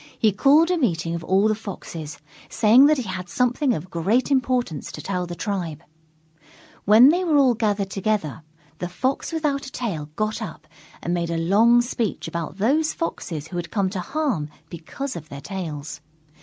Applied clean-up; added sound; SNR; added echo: none; none; none; none.